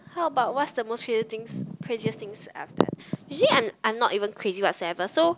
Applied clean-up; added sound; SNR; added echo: none; none; none; none.